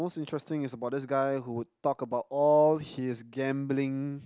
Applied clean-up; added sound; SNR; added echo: none; none; none; none.